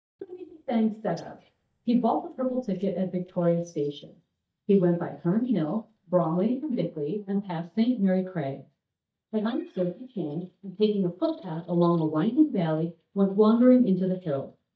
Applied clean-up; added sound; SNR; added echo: neural mask model DeepFilterNet 3.